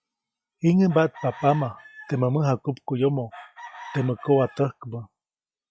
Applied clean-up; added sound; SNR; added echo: classical method log-MMSE.